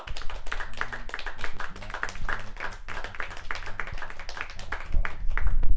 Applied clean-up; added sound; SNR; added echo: none; Applause / Clapping; 15 dB; none.